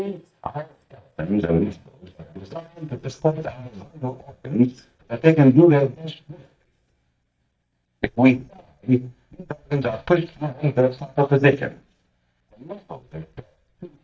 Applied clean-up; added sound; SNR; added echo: neural mask model DeepFilterNet 3.